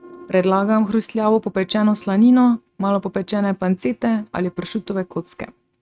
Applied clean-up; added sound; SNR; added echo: neural mask model RNNoise.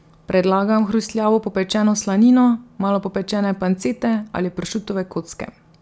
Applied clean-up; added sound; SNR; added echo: none; none; none; none.